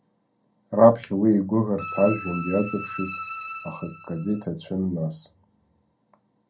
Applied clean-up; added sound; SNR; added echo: none; Bowed string instrument; 10 dB; reverberation time 0.2 s.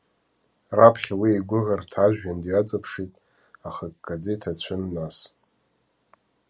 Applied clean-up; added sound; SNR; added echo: none; none; none; none.